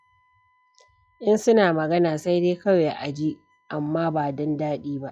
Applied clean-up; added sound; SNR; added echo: classical method log-MMSE.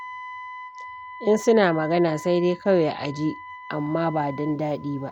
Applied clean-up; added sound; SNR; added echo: none; Wind instrument, woodwind instrument; 15 dB; none.